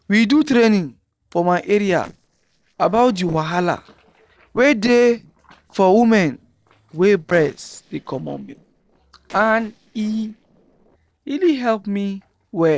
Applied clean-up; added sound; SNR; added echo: neural separator model SepFormer DNS4.